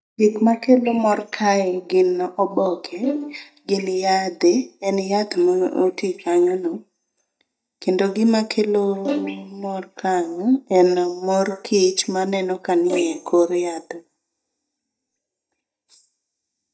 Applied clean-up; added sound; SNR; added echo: neural mask model DeepFilterNet 3.